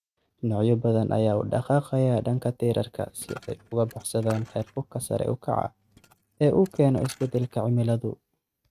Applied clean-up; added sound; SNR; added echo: neural mask model RNNoise.